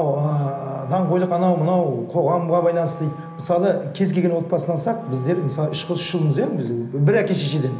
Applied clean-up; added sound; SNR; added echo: none; Wind instrument, woodwind instrument; 18 dB; reverberation time 0.8 s.